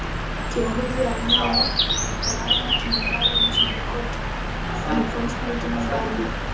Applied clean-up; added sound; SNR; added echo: none; Bird; -5 dB; reverberation time 0.7 s.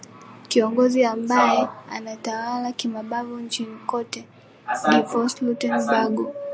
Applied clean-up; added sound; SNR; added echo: none; none; none; none.